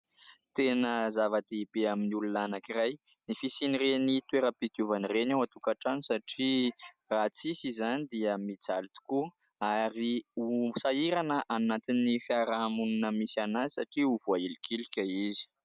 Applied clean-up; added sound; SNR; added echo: none; none; none; none.